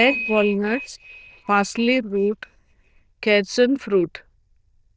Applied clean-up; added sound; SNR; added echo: neural diffusion model UNIVERSE++.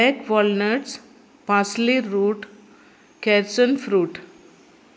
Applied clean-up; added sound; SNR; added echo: none; none; none; none.